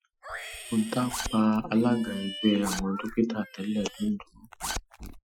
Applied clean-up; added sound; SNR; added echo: classical method Wiener filter.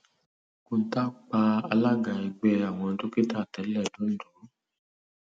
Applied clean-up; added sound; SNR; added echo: none; none; none; none.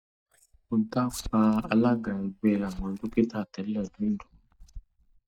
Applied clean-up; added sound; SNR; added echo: neural mask model DeepFilterNet 3.